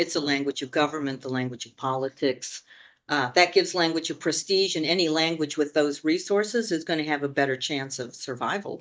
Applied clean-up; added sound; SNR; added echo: neural mask model DeepFilterNet 3.